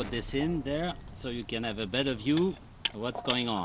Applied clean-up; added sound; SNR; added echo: none; Explosion; 15 dB; none.